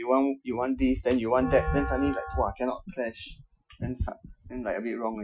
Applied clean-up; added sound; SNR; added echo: classical method Wiener filter.